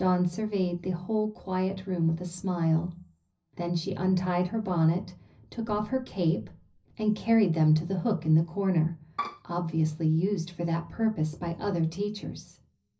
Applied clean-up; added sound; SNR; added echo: none; Bowed string instrument; 7 dB; reverberation time 0.4 s.